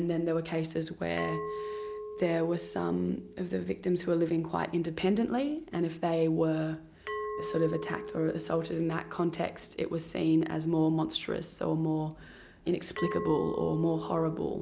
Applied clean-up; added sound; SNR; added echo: none; Glass; 12 dB; none.